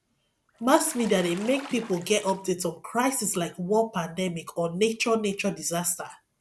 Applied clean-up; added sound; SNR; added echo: none; Bathtub (filling or washing) / Splash, splatter; 17 dB; none.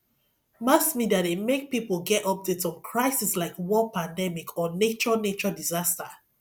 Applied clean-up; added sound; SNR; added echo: none; none; none; none.